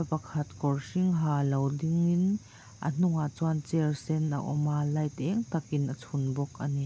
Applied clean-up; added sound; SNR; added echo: none; none; none; none.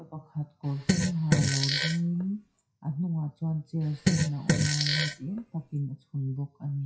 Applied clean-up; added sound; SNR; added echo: classical method WPE with log-MMSE.